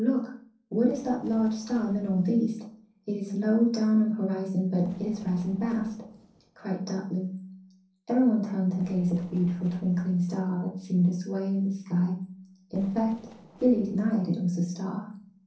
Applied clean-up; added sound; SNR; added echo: neural separator model SepFormer DNS4.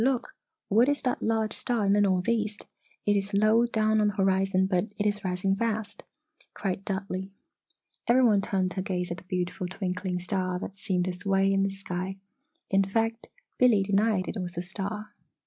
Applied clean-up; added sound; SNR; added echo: none; none; none; none.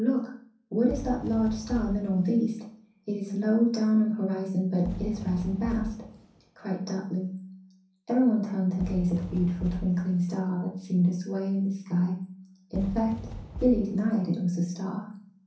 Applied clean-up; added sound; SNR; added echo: none; Fireworks; 14 dB; reverberation time 0.6 s.